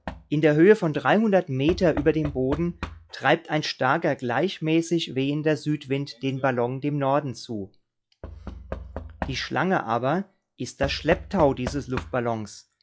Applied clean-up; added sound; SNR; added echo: classical method log-MMSE.